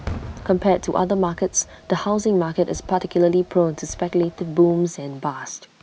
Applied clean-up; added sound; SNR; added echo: none; Fireworks; 17 dB; none.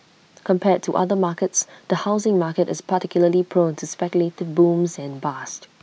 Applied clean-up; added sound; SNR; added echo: none; none; none; none.